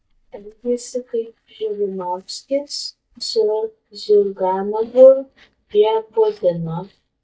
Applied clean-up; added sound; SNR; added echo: neural mask model DeepFilterNet 3.